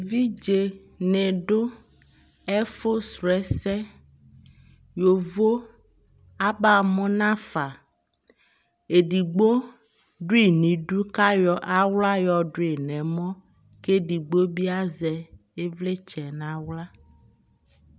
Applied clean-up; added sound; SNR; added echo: none; none; none; none.